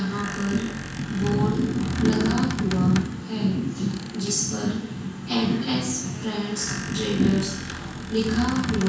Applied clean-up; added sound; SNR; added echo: none; Squeak; 12 dB; reverberation time 0.6 s.